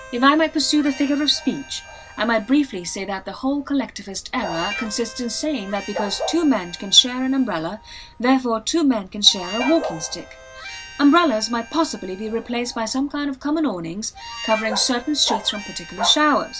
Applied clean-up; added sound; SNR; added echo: none; Bark + Harmonica; 13 dB; none.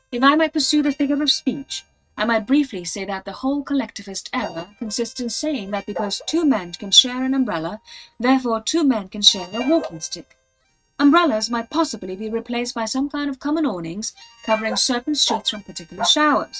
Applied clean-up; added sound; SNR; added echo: neural mask model RNNoise.